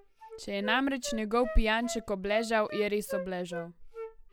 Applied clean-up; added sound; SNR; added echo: none; Wind instrument, woodwind instrument; 12 dB; none.